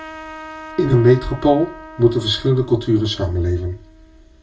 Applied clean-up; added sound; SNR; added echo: none; Trumpet; 18 dB; reverberation time 0.2 s.